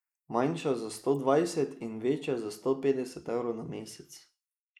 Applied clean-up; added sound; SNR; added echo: neural mask model Resemble Enhance denoiser.